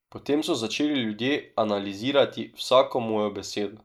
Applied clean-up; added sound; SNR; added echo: neural mask model Resemble Enhance denoiser.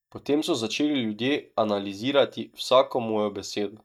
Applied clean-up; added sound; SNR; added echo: neural mask model DeepFilterNet 3.